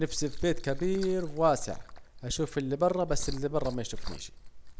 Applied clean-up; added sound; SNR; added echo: none; Liquid; 4 dB; none.